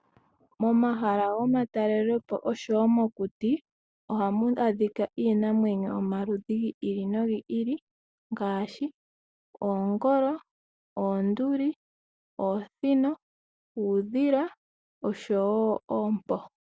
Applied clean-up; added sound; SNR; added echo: none; none; none; none.